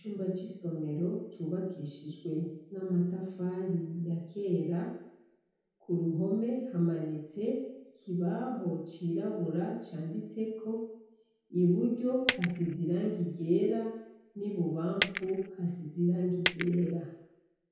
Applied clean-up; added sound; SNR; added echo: none; Coin (dropping); -3 dB; reverberation time 0.9 s.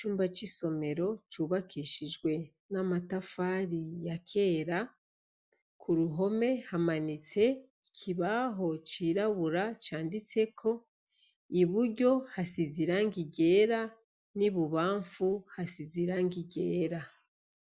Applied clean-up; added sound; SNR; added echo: none; none; none; none.